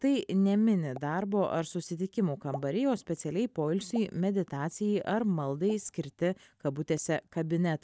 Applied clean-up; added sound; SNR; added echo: neural mask model DeepFilterNet 3.